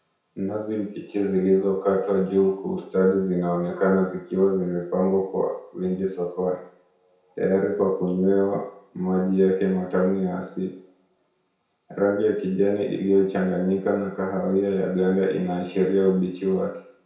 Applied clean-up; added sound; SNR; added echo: none; none; none; reverberation time 0.5 s.